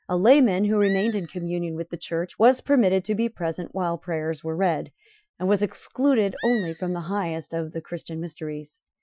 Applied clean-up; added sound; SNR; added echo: classical method Wiener filter.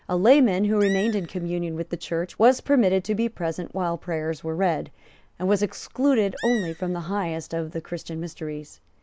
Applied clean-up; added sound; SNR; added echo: none; Animal; 16 dB; none.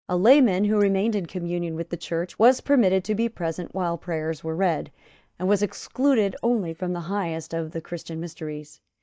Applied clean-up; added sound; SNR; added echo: neural mask model DeepFilterNet 3.